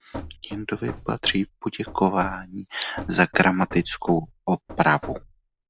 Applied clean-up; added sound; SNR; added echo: none; Knock / Wood; 16 dB; none.